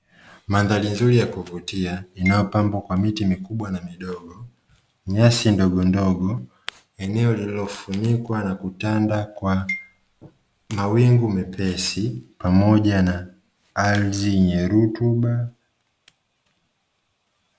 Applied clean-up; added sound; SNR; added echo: none; Marimba, xylophone; 15 dB; none.